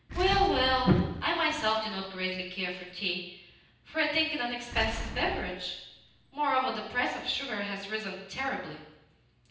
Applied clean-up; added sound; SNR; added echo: none; Boom; 11 dB; reverberation time 0.9 s.